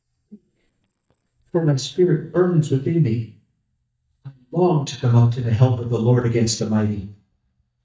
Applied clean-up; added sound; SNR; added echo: neural mask model DeepFilterNet 3.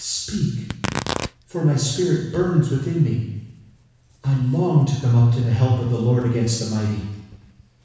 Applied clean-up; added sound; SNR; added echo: none; Tearing; 15 dB; reverberation time 1.1 s.